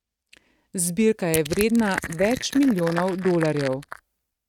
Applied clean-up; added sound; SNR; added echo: neural mask model RNNoise.